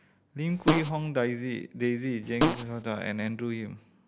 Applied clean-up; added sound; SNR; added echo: none; Fart; -3 dB; none.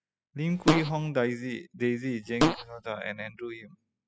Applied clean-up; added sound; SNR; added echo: classical method spectral subtraction.